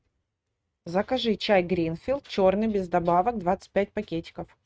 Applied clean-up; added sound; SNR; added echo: neural mask model RNNoise.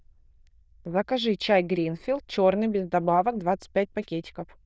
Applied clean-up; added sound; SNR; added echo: neural diffusion model UNIVERSE++.